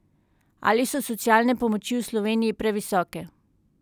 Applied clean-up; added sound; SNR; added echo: none; none; none; none.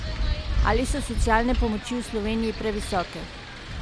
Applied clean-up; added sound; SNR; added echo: none; Wind; 0 dB; none.